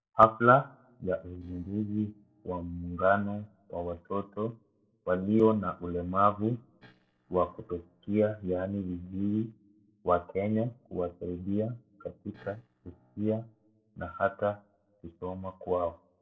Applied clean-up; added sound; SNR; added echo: neural separator model SepFormer DNS4.